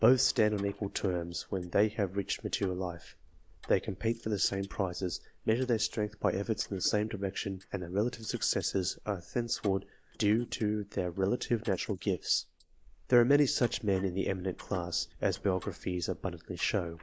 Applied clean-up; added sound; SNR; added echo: neural mask model Resemble Enhance denoiser.